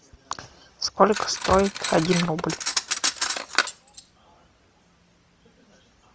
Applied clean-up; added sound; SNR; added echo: none; Cutlery, silverware; 3 dB; none.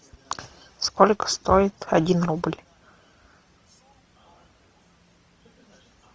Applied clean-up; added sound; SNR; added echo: none; none; none; none.